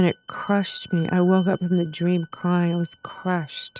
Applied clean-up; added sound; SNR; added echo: neural mask model RNNoise.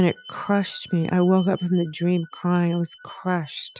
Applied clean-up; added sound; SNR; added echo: classical method Wiener filter.